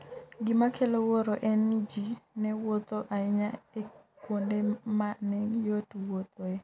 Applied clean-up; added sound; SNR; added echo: none; none; none; none.